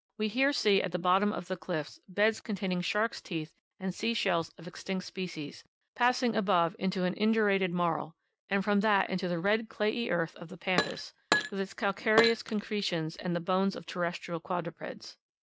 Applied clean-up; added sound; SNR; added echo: none; Glass; 3 dB; none.